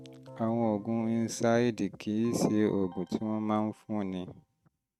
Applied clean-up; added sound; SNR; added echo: neural mask model RNNoise.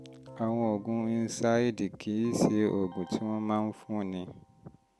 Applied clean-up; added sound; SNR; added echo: none; Keyboard (musical) + Wind; 19 dB; none.